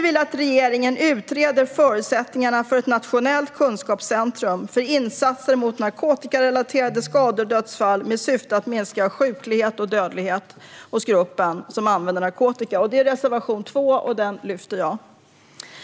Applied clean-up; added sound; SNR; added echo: none; none; none; none.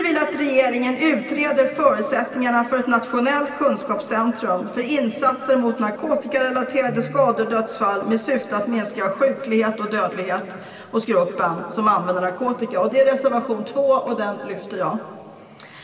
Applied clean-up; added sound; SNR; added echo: none; none; none; reverberation time 2.6 s.